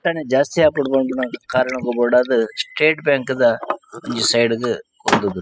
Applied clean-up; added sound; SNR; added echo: classical method spectral subtraction.